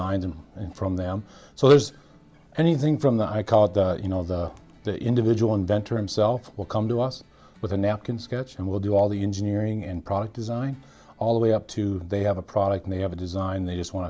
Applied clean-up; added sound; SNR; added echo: none; none; none; none.